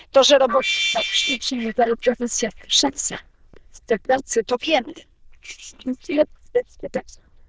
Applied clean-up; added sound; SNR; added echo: neural diffusion model UNIVERSE++.